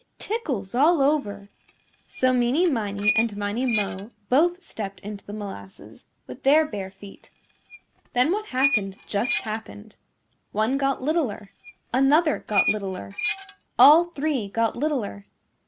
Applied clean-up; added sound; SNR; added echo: none; Squeak; 5 dB; none.